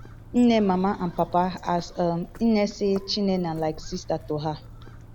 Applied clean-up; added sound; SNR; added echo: none; Bird; 17 dB; none.